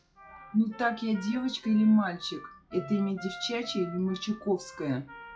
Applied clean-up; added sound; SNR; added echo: classical method log-MMSE.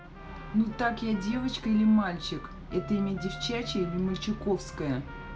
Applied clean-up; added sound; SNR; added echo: none; Trumpet; 18 dB; none.